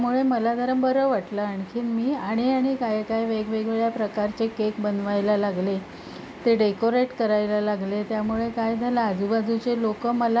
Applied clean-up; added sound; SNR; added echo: none; none; none; none.